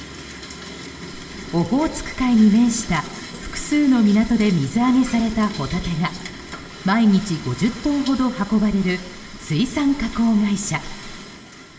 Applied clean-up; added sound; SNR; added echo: none; none; none; reverberation time 1.6 s.